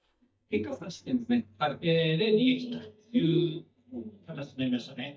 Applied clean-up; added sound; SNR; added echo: neural mask model DeepFilterNet 3.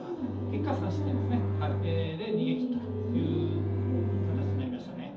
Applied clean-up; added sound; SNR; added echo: none; Bowed string instrument; 0 dB; reverberation time 0.5 s.